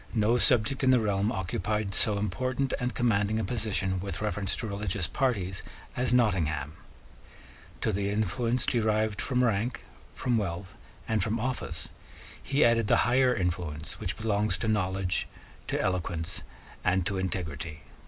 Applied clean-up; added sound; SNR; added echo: none; none; none; none.